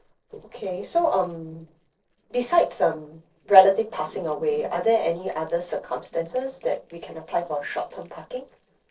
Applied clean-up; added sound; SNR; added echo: neural separator model SepFormer DNS4.